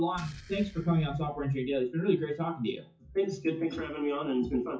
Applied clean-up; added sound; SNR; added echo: classical method WPE with log-MMSE.